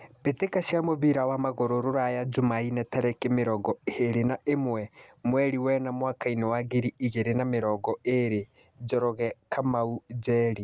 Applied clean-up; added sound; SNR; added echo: none; none; none; none.